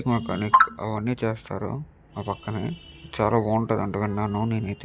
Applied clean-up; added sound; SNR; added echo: none; none; none; none.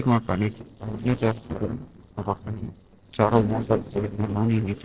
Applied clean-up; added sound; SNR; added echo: neural separator model SepFormer DNS4.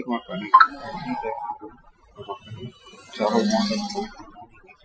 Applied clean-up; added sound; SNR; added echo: classical method Wiener filter.